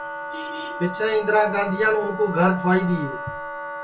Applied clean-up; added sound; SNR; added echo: none; Wind instrument, woodwind instrument; 9 dB; reverberation time 0.2 s.